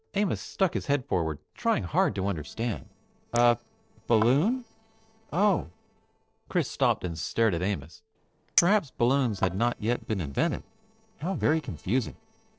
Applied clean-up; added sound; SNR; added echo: neural separator model SepFormer DNS4.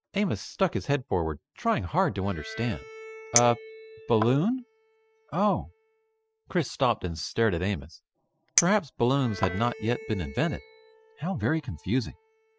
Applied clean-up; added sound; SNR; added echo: classical method spectral subtraction.